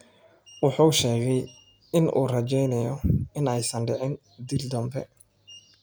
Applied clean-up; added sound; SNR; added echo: none; none; none; none.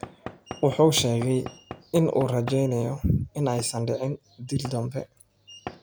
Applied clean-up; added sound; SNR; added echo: none; Knock / Wood; 17 dB; none.